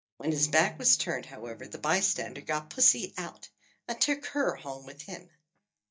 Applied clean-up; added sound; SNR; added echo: neural mask model DeepFilterNet 3.